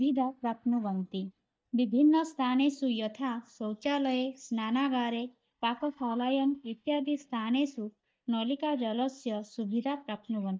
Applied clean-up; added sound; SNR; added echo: neural mask model DeepFilterNet 3.